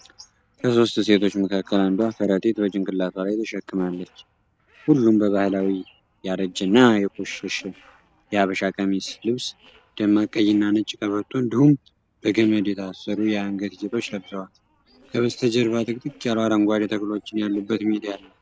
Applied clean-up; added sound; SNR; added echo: neural separator model SepFormer DNS4.